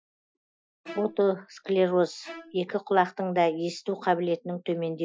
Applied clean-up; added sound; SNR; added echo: classical method Wiener filter.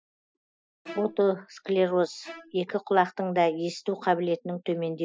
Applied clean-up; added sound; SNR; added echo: classical method spectral subtraction.